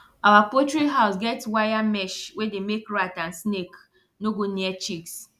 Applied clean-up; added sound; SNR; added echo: none; none; none; none.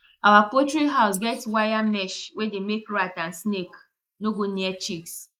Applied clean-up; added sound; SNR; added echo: neural mask model Resemble Enhance denoiser.